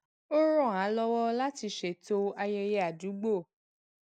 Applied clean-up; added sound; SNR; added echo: none; none; none; none.